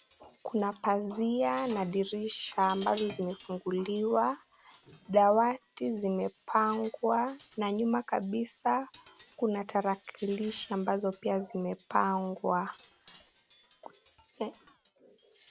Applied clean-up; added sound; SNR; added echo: none; Chink, clink; 9 dB; none.